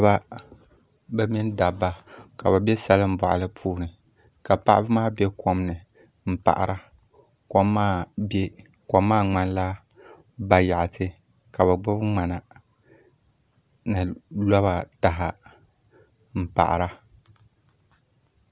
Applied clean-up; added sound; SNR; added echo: none; none; none; none.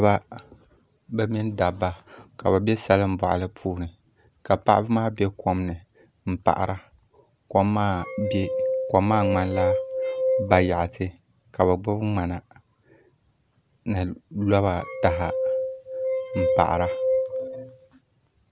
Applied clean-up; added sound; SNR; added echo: none; Glass; 2 dB; none.